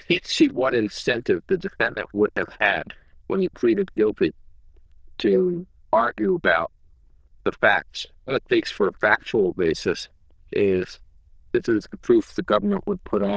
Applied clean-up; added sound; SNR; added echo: neural diffusion model UNIVERSE++.